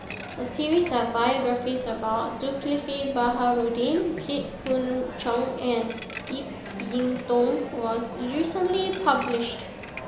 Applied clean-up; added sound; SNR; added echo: none; Coin (dropping); 12 dB; none.